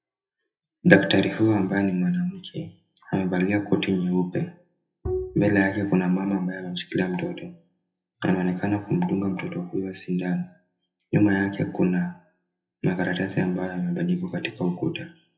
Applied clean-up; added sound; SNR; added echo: classical method WPE with log-MMSE.